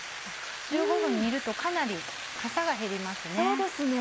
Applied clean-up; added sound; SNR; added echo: none; none; none; none.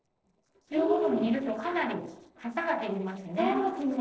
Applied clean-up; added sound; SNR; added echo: neural separator model SepFormer DNS4.